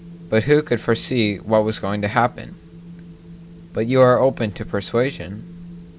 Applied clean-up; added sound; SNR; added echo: none; Wind; 19 dB; none.